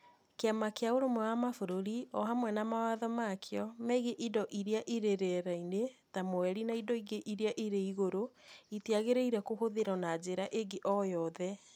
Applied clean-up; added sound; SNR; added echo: none; none; none; none.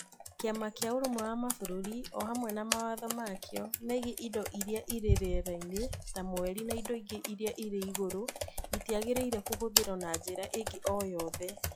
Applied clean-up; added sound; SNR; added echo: classical method log-MMSE.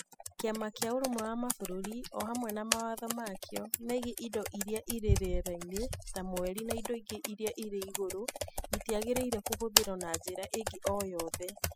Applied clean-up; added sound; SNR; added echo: classical method spectral subtraction.